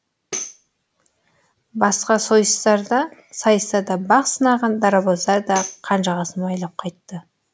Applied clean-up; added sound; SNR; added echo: none; Tambourine; 15 dB; none.